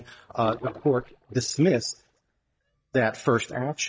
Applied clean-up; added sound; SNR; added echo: neural mask model DeepFilterNet 3.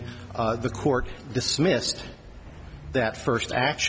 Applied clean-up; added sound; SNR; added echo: none; none; none; none.